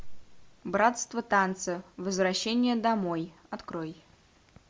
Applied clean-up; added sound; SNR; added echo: none; none; none; none.